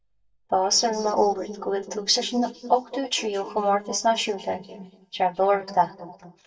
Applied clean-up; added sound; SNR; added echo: neural mask model DeepFilterNet 3.